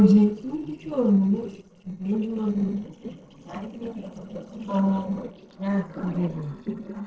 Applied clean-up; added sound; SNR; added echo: neural separator model SepFormer DNS4.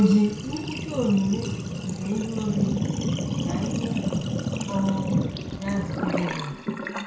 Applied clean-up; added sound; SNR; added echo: none; Sink (filling or washing); 1 dB; reverberation time 0.6 s.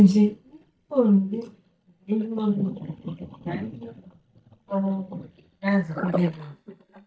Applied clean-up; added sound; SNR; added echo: neural mask model DeepFilterNet 3.